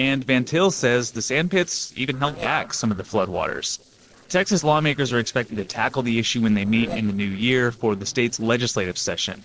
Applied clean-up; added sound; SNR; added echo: neural separator model SepFormer DNS4.